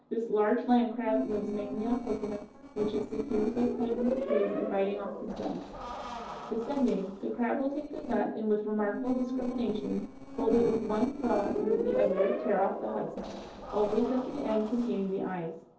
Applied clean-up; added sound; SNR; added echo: neural separator model SepFormer DNS4.